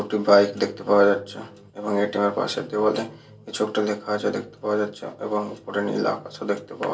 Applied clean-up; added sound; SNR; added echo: none; none; none; reverberation time 0.2 s.